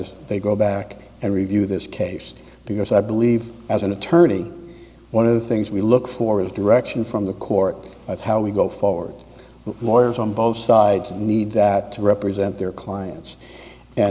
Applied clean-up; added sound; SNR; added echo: none; none; none; none.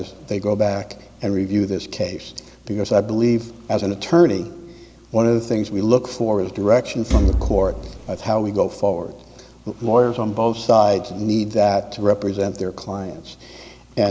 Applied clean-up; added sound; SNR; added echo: none; Thump, thud; 0 dB; none.